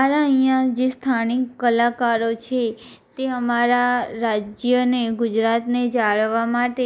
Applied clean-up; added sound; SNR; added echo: none; none; none; none.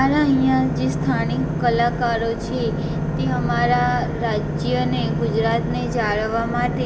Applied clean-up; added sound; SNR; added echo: none; Engine / Boat, Water vehicle; 1 dB; reverberation time 1.8 s.